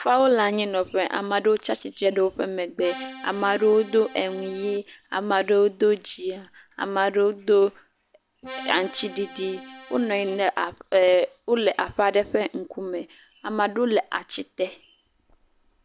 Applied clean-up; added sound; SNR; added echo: none; Accordion; 15 dB; none.